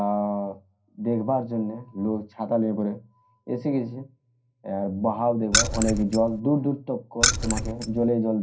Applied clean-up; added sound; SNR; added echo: none; Keys jangling; -1 dB; reverberation time 0.3 s.